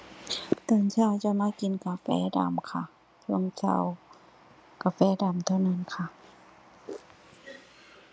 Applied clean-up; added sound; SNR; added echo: none; none; none; none.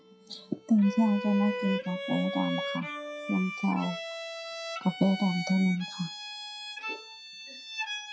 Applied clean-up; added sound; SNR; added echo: classical method WPE with log-MMSE.